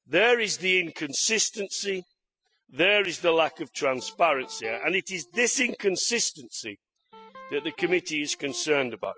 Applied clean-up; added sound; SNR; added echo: classical method spectral subtraction.